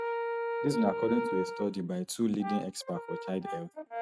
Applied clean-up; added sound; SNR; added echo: neural mask model RNNoise.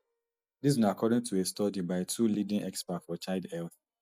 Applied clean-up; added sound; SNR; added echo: neural mask model DeepFilterNet 3.